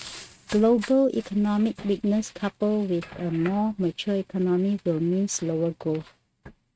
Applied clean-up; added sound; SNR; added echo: neural mask model RNNoise.